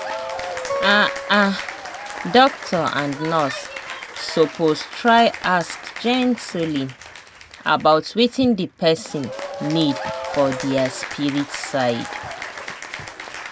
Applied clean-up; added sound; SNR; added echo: none; Applause / Cheering + Acoustic guitar; 10 dB; none.